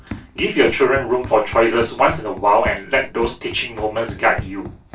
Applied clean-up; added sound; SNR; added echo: none; Run; 15 dB; reverberation time 0.2 s.